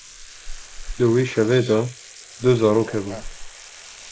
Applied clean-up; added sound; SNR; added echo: neural mask model Resemble Enhance denoiser.